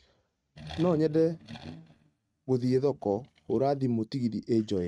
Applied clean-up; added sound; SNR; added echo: neural mask model RNNoise.